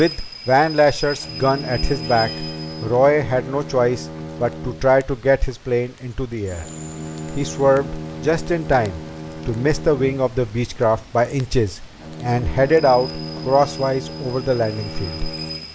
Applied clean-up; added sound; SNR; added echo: none; Bowed string instrument + Rain / Train; 12 dB; none.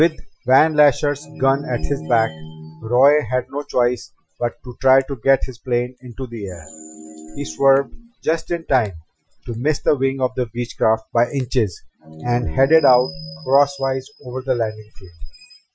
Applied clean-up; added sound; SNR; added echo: classical method Wiener filter.